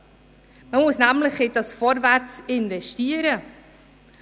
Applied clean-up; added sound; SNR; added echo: none; none; none; none.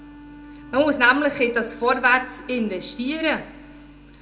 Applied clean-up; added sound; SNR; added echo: none; Wind instrument, woodwind instrument; 20 dB; reverberation time 0.5 s.